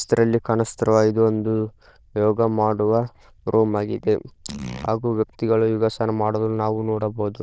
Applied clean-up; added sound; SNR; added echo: neural diffusion model UNIVERSE++.